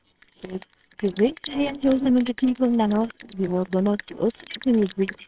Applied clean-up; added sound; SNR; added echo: neural separator model SepFormer WHAMR!.